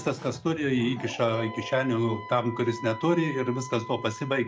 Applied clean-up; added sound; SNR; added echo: none; Keyboard (musical) + Wind instrument, woodwind instrument; 14 dB; none.